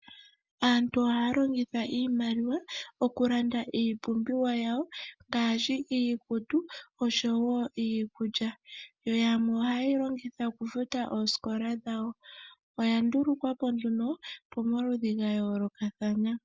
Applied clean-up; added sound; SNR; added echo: none; none; none; none.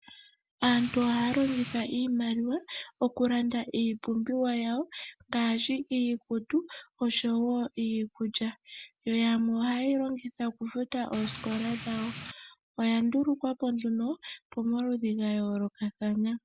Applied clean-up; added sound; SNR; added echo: none; Rain; 10 dB; none.